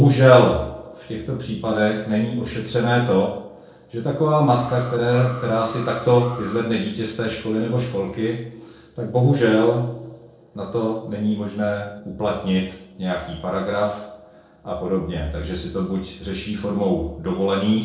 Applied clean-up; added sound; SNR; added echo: neural separator model SepFormer DNS4.